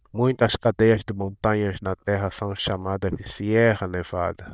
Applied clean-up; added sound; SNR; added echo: neural diffusion model UNIVERSE++.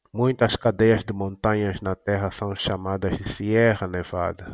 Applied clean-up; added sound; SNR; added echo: none; none; none; none.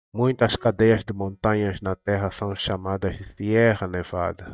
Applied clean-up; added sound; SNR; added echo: neural mask model DeepFilterNet 3.